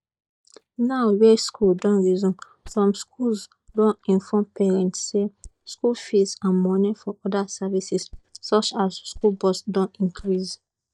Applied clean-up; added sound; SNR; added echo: neural mask model DeepFilterNet 3.